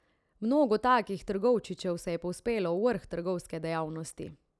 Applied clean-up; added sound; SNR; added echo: none; none; none; none.